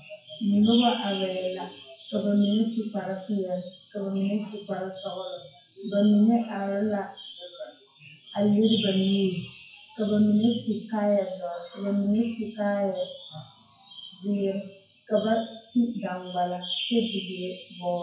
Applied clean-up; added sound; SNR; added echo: classical method WPE with log-MMSE.